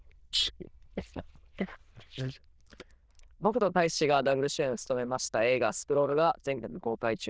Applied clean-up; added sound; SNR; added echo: neural diffusion model UNIVERSE++.